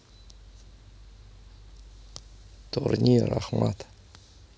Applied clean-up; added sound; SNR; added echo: none; none; none; none.